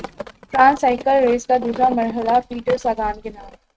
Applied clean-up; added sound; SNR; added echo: neural mask model RNNoise.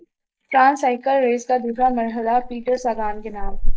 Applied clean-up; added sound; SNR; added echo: neural mask model Resemble Enhance denoiser.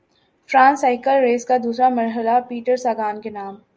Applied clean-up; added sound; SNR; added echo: none; none; none; none.